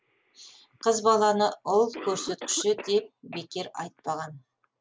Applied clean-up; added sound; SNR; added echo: none; Cough; 17 dB; none.